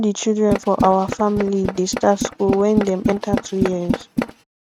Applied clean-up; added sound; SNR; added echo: neural mask model RNNoise.